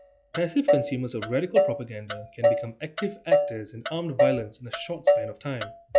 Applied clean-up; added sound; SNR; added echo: classical method log-MMSE.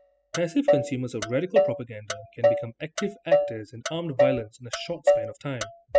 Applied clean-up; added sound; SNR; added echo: classical method spectral subtraction.